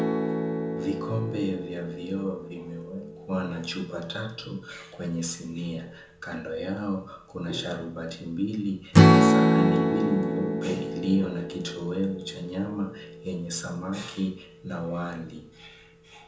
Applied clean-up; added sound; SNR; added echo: none; Strum; -4 dB; reverberation time 0.6 s.